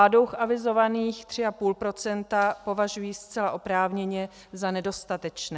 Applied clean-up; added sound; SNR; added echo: none; none; none; none.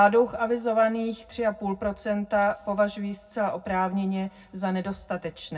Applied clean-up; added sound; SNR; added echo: none; none; none; reverberation time 0.4 s.